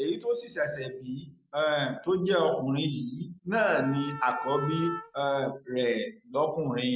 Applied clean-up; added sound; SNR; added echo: none; Wind instrument, woodwind instrument; 10 dB; none.